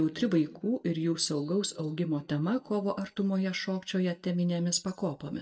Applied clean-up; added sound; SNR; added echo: neural mask model DeepFilterNet 3.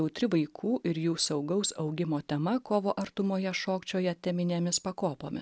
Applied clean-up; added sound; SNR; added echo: none; none; none; none.